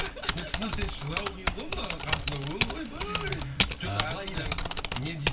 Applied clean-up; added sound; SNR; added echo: none; Typing; -3 dB; reverberation time 0.2 s.